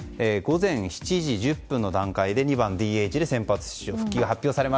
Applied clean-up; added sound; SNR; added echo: none; none; none; none.